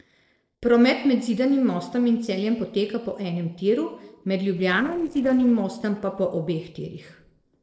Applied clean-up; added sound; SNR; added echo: neural separator model SepFormer DNS4.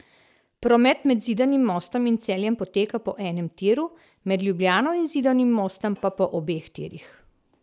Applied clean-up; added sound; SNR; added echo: none; none; none; none.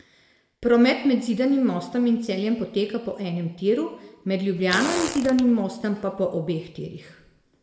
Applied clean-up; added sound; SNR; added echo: none; Fart; 8 dB; reverberation time 0.9 s.